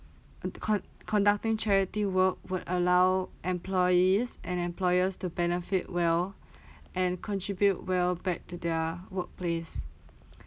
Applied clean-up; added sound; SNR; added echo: none; none; none; none.